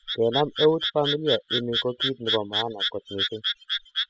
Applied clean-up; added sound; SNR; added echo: classical method spectral subtraction.